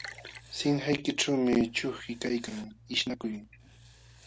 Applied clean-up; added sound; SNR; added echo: none; Liquid + Writing; 20 dB; none.